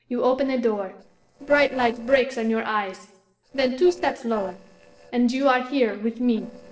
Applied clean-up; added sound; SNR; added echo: neural separator model SepFormer DNS4.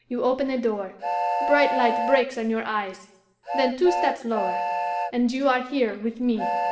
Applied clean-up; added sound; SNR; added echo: none; Train; 4 dB; reverberation time 0.8 s.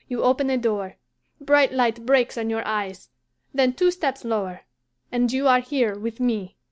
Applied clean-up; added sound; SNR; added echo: none; none; none; none.